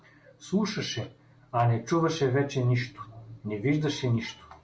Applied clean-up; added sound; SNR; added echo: none; none; none; none.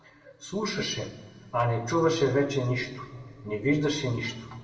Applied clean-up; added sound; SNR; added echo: none; none; none; reverberation time 1.6 s.